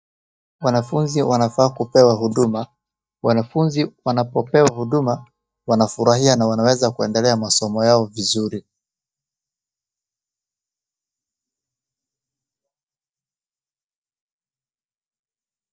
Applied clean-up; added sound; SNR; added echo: neural mask model DeepFilterNet 3.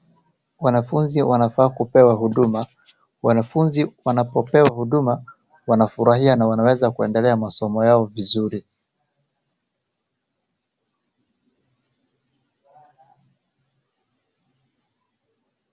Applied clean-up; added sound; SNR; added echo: none; none; none; none.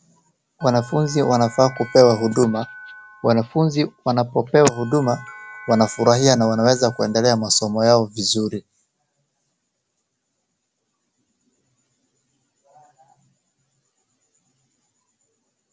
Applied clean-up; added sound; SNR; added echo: none; Bell; 20 dB; none.